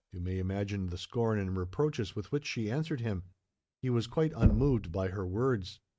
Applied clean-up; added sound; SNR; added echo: neural mask model RNNoise.